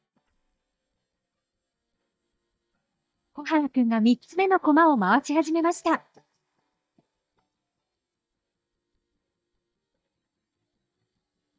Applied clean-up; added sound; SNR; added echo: neural mask model DeepFilterNet 3.